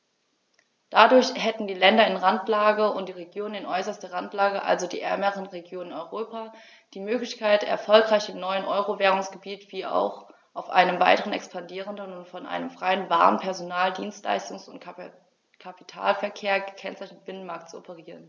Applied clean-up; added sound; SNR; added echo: none; none; none; none.